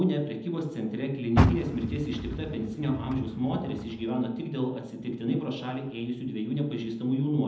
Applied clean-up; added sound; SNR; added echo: none; Car; 5 dB; reverberation time 0.8 s.